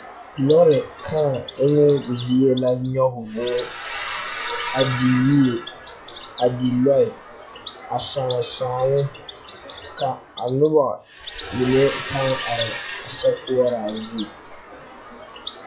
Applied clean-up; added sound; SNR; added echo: classical method WPE with log-MMSE.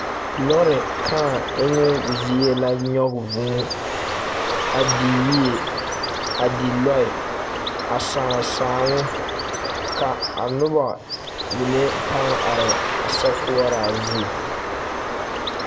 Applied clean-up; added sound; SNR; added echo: none; Bird; 2 dB; reverberation time 0.5 s.